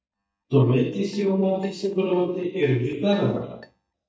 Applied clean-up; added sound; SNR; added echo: neural mask model DeepFilterNet 3.